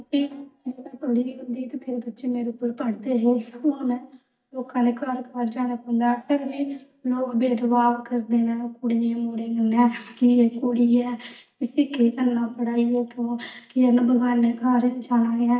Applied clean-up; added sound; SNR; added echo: neural mask model DeepFilterNet 3.